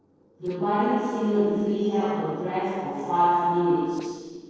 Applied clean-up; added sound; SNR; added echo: neural separator model SepFormer DNS4.